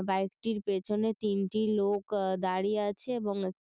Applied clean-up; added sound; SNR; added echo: none; none; none; none.